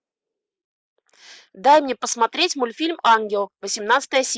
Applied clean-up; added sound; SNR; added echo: neural mask model Resemble Enhance denoiser.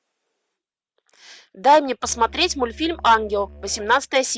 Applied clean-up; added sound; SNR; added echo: none; Musical instrument; 20 dB; none.